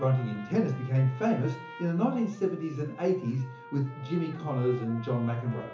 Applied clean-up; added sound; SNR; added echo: none; Trumpet; 19 dB; reverberation time 0.7 s.